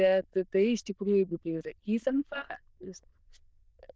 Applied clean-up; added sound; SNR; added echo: neural diffusion model UNIVERSE++.